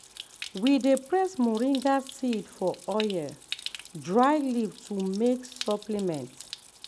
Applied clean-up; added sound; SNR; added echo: none; Stream; 15 dB; none.